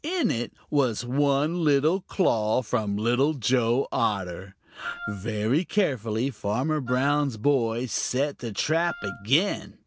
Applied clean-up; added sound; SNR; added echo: none; Wind instrument, woodwind instrument; 13 dB; none.